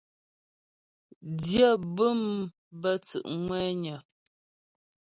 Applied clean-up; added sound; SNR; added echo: none; none; none; none.